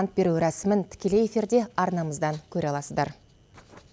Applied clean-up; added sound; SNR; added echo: none; none; none; none.